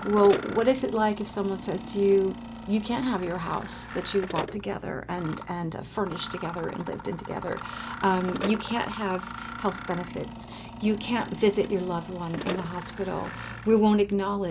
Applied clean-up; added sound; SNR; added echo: none; Mechanisms + Telephone; 12 dB; none.